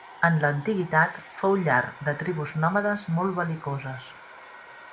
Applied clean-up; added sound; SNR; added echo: none; Domestic sounds, home sounds; 20 dB; none.